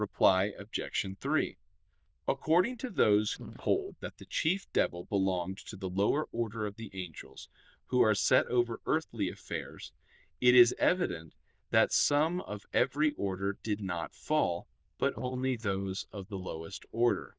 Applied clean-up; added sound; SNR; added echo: neural diffusion model UNIVERSE++.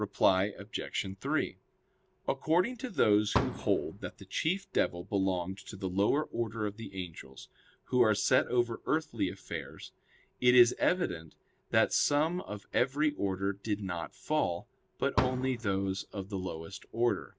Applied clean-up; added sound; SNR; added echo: none; Fireworks; 4 dB; none.